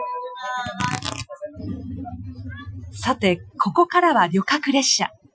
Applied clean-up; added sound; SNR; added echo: classical method Wiener filter.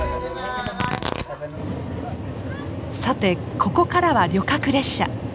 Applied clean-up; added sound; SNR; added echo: none; Tearing; 13 dB; none.